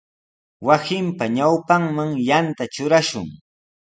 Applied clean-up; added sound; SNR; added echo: none; none; none; none.